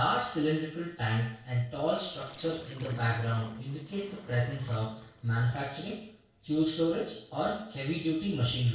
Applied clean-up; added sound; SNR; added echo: neural separator model SepFormer DNS4.